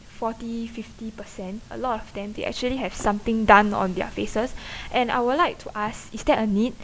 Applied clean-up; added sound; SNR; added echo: none; none; none; none.